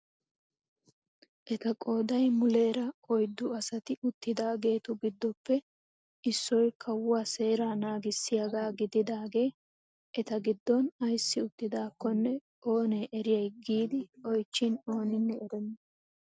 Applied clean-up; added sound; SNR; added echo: none; none; none; none.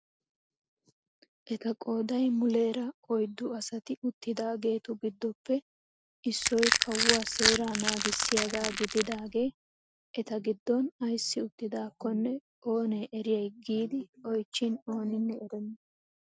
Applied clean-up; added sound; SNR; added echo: none; Crushing; -2 dB; none.